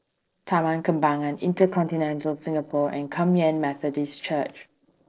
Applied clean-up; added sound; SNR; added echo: neural separator model SepFormer DNS4.